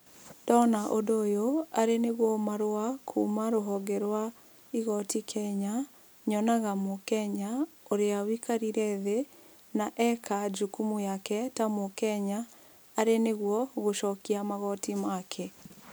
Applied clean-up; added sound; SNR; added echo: none; none; none; none.